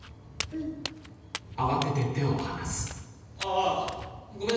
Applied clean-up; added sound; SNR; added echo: none; Walk, footsteps; 9 dB; reverberation time 1.1 s.